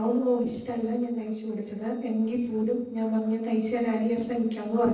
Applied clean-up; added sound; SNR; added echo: neural separator model SepFormer DNS4.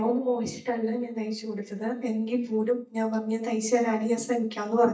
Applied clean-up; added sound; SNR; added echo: neural mask model DeepFilterNet 3.